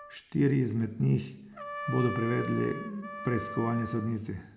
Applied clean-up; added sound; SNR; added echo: none; Trumpet; 11 dB; none.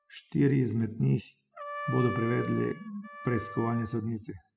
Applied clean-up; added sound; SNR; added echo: classical method spectral subtraction.